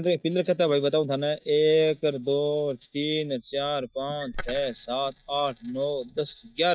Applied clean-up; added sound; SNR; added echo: neural mask model DeepFilterNet 3.